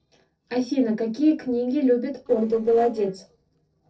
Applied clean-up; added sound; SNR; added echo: neural separator model SepFormer DNS4.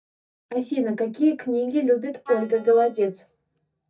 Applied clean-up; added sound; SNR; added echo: neural mask model DeepFilterNet 3.